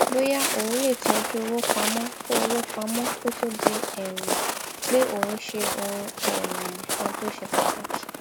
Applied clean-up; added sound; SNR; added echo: none; Walk, footsteps; -1 dB; none.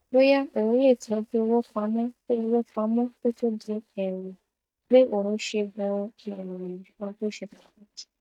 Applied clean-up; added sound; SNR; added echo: neural mask model DeepFilterNet 3.